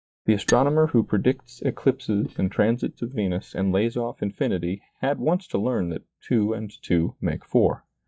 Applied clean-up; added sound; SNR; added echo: neural mask model DeepFilterNet 3.